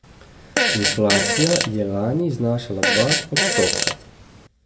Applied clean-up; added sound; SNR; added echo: none; Fart; -1 dB; reverberation time 0.5 s.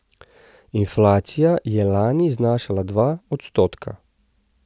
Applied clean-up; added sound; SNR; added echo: none; none; none; none.